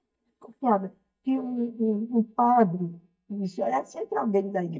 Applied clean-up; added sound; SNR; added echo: neural mask model DeepFilterNet 3.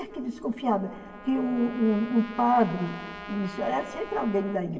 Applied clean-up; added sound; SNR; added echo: none; Trumpet; 16 dB; reverberation time 1.8 s.